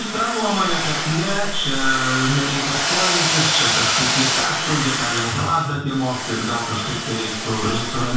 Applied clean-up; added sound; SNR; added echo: none; Domestic sounds, home sounds; 0 dB; reverberation time 0.7 s.